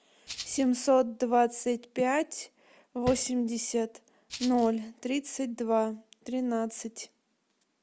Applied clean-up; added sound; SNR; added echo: none; Tap + Rattle (instrument); 12 dB; none.